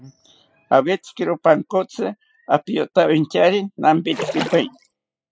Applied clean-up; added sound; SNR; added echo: classical method spectral subtraction.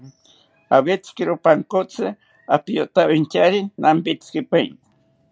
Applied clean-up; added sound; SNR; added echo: none; none; none; none.